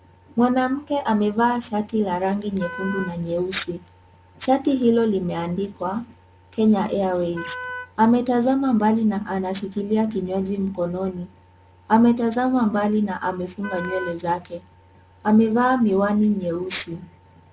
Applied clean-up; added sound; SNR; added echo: none; Wind instrument, woodwind instrument; 14 dB; none.